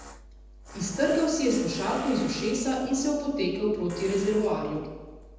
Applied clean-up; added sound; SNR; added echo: none; Tools; 16 dB; reverberation time 1.1 s.